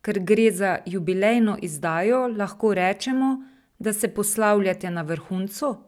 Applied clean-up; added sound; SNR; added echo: none; none; none; none.